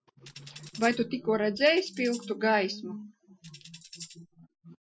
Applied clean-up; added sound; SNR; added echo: classical method Wiener filter.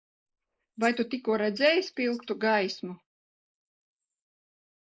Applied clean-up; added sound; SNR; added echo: neural mask model Resemble Enhance denoiser.